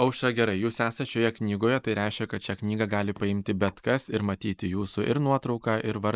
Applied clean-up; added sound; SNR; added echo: neural mask model Resemble Enhance denoiser.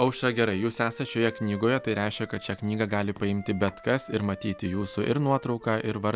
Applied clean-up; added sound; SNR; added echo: none; Wind instrument, woodwind instrument; 19 dB; none.